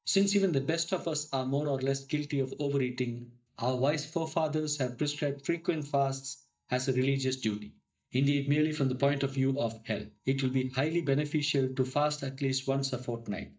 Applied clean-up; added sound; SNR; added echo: neural mask model DeepFilterNet 3.